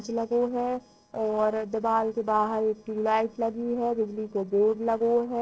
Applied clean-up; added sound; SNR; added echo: neural separator model SepFormer DNS4.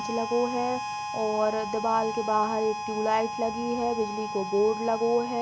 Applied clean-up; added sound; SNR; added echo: none; Harmonica; 6 dB; none.